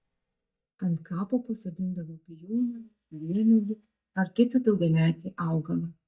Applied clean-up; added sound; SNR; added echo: neural mask model DeepFilterNet 3.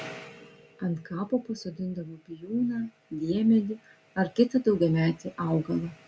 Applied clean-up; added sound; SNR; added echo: none; none; none; none.